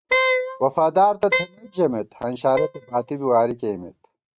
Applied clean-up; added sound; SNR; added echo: neural mask model RNNoise.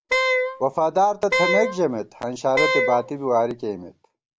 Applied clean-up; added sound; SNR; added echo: none; Wind instrument, woodwind instrument; 1 dB; none.